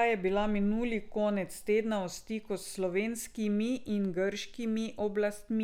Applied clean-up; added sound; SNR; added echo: none; none; none; none.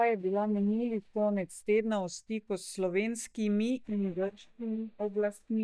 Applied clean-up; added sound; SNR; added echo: neural mask model DeepFilterNet 3.